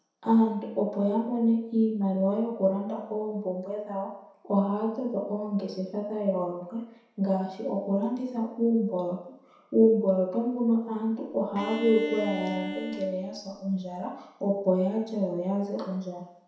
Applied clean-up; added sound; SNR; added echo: none; Bowed string instrument; 10 dB; reverberation time 0.7 s.